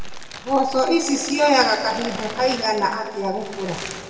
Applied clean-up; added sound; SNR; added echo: none; Crumpling, crinkling; 15 dB; reverberation time 1.8 s.